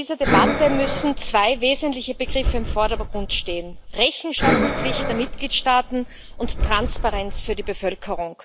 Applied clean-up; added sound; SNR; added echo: none; Breathing; 1 dB; none.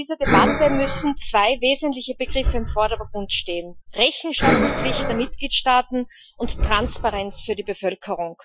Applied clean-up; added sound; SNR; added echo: classical method Wiener filter.